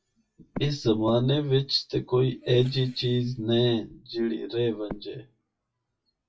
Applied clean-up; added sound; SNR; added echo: classical method WPE with log-MMSE.